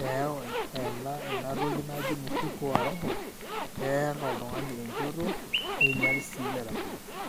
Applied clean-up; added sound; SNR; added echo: none; Chirp, tweet + Zipper (clothing); -2 dB; none.